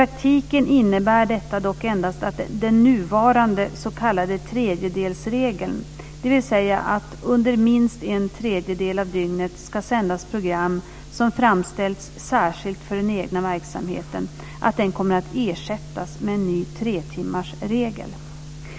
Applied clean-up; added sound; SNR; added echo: none; none; none; none.